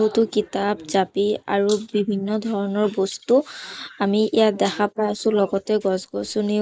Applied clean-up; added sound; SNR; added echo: neural mask model Resemble Enhance denoiser.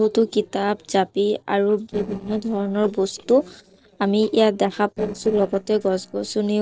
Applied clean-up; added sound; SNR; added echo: neural separator model SepFormer DNS4.